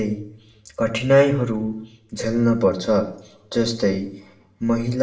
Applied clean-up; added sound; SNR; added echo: none; none; none; reverberation time 0.6 s.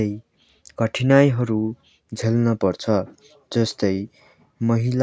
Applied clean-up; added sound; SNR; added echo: none; none; none; none.